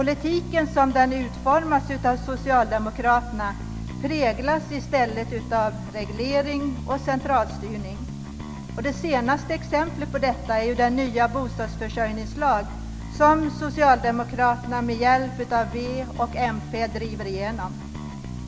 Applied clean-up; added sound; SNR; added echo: none; Bass guitar; 9 dB; none.